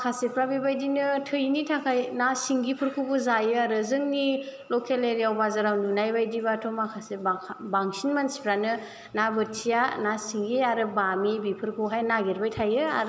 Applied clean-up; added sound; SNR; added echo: none; none; none; none.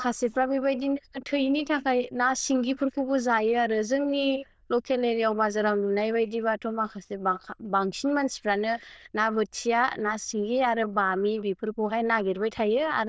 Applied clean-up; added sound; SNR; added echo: neural diffusion model UNIVERSE++.